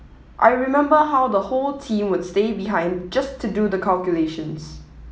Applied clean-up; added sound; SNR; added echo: none; none; none; none.